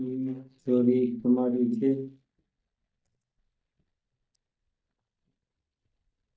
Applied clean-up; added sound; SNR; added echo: neural mask model DeepFilterNet 3.